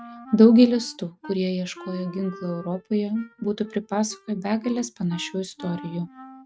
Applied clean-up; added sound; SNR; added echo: neural mask model RNNoise.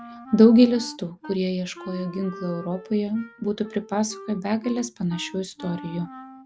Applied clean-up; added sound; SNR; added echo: none; Wind instrument, woodwind instrument; 18 dB; none.